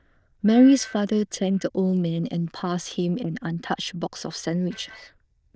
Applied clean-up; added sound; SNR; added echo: neural diffusion model UNIVERSE++.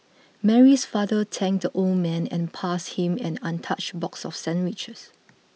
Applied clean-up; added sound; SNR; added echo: none; none; none; none.